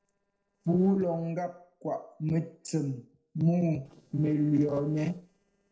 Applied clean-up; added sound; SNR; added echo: neural separator model SepFormer DNS4.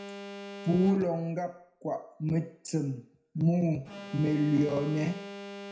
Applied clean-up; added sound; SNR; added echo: none; Alarm; 14 dB; reverberation time 0.5 s.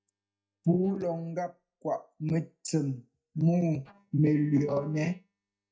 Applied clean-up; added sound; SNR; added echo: neural mask model DeepFilterNet 3.